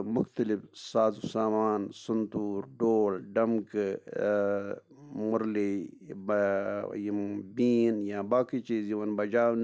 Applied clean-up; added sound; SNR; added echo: none; none; none; none.